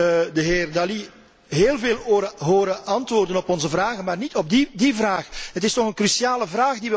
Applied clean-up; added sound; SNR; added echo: none; none; none; none.